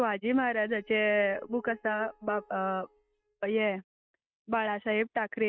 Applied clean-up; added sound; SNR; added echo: neural mask model DeepFilterNet 3.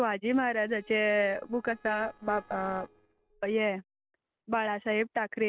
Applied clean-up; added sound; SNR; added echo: neural separator model SepFormer DNS4.